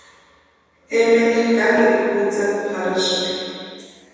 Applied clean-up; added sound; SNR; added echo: none; Snare drum; 18 dB; reverberation time 2.1 s.